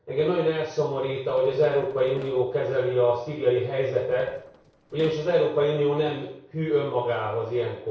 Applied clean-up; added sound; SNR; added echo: neural separator model SepFormer DNS4.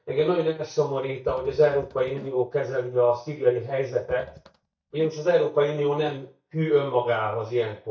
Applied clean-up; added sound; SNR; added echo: neural mask model DeepFilterNet 3.